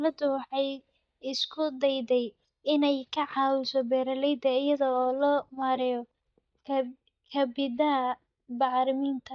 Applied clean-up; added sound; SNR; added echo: neural mask model DeepFilterNet 3.